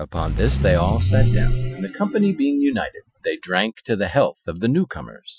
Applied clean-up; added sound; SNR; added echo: classical method Wiener filter.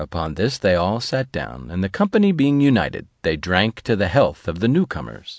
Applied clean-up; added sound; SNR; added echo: none; none; none; none.